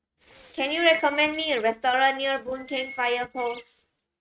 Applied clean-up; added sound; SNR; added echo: neural mask model RNNoise.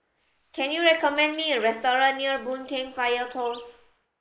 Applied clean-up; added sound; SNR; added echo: neural mask model Resemble Enhance denoiser.